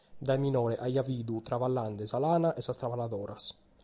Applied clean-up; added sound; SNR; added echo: none; none; none; none.